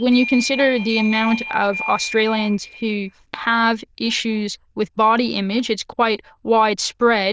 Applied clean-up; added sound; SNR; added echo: neural diffusion model UNIVERSE++.